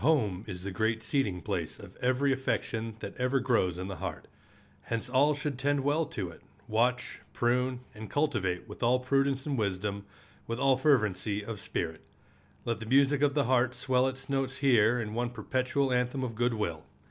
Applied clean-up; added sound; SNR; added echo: none; none; none; none.